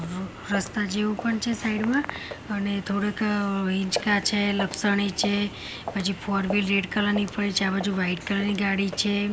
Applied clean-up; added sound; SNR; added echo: none; Walk, footsteps; 13 dB; none.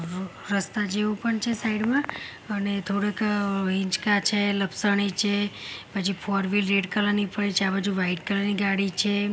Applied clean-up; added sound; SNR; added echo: none; none; none; none.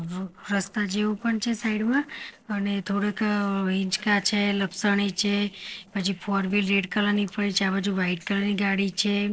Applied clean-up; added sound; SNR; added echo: neural separator model SepFormer DNS4.